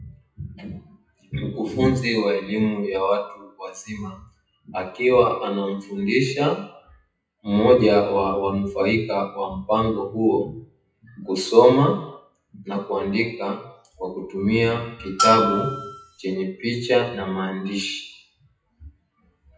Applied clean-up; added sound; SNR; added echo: classical method WPE with log-MMSE.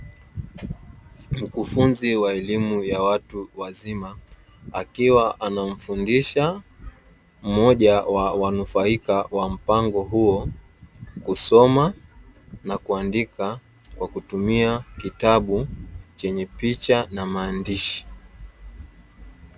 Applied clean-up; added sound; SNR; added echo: none; none; none; none.